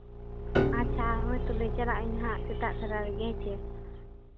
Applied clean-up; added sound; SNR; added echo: none; Engine / Car + Piano; -5 dB; none.